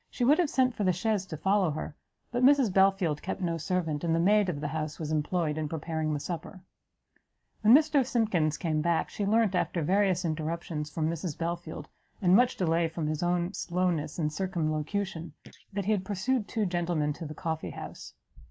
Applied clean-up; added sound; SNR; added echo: neural mask model Resemble Enhance denoiser.